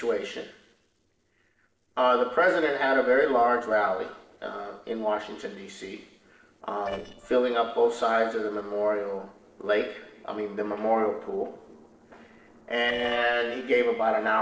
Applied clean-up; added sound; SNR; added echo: neural separator model SepFormer DNS4.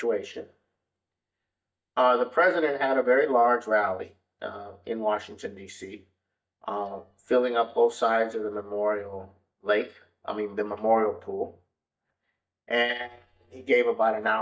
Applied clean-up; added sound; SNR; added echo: neural mask model DeepFilterNet 3.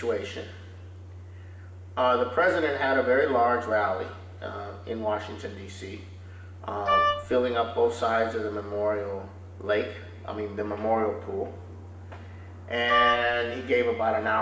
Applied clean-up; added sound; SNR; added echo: none; Wind instrument, woodwind instrument; -2 dB; reverberation time 1.7 s.